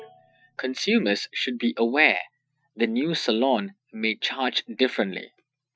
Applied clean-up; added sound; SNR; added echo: classical method Wiener filter.